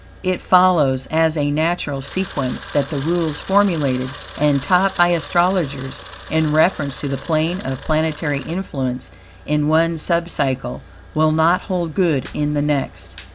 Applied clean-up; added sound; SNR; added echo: none; Camera; 15 dB; none.